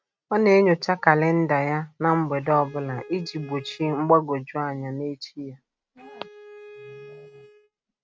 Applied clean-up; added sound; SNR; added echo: neural mask model RNNoise.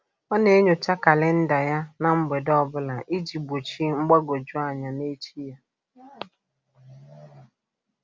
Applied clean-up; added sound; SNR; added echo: none; none; none; none.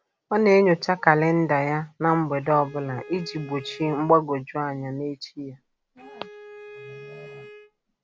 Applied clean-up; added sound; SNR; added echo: none; Bowed string instrument; 20 dB; none.